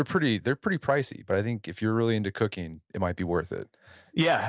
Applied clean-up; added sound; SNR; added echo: none; none; none; none.